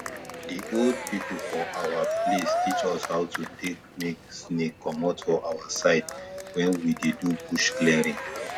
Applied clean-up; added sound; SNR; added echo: none; Cheering; 5 dB; none.